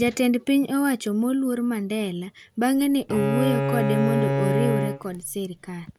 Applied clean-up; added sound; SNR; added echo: none; Bowed string instrument; 1 dB; none.